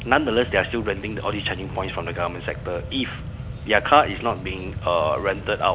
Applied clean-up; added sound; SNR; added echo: none; Mechanisms; 10 dB; none.